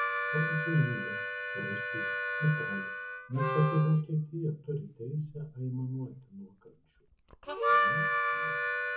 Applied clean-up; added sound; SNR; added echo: none; Harmonica; -1 dB; reverberation time 0.3 s.